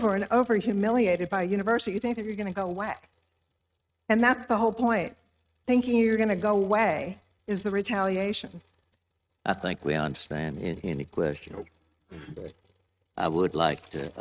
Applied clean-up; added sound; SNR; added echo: neural mask model RNNoise.